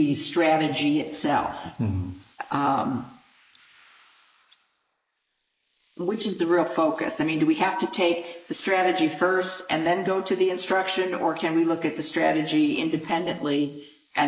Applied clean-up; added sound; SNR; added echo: neural mask model Resemble Enhance denoiser.